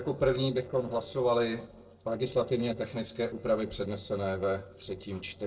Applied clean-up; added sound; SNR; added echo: neural separator model SepFormer DNS4.